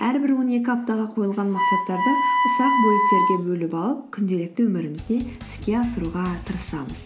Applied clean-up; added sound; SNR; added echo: none; Wind instrument, woodwind instrument; -1 dB; none.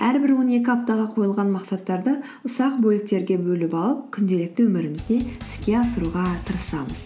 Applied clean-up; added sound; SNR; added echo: none; none; none; none.